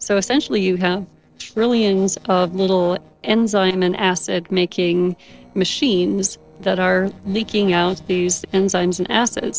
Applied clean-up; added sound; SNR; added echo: neural separator model SepFormer DNS4.